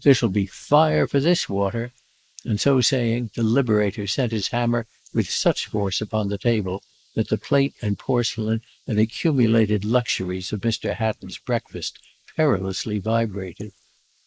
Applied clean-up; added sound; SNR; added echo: neural mask model Resemble Enhance denoiser.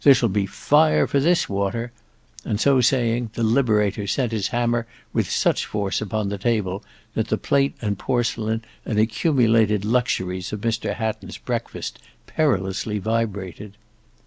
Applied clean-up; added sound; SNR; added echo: none; none; none; none.